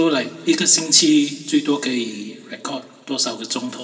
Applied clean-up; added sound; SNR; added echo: none; none; none; reverberation time 2.6 s.